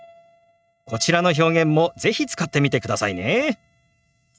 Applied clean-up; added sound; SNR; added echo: neural mask model RNNoise.